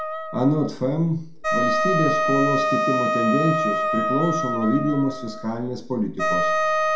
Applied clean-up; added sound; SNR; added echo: none; Wind instrument, woodwind instrument; -1 dB; reverberation time 0.4 s.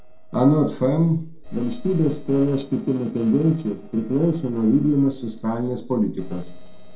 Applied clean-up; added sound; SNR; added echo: neural separator model SepFormer DNS4.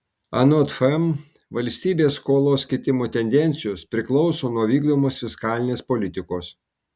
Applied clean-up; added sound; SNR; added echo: none; none; none; none.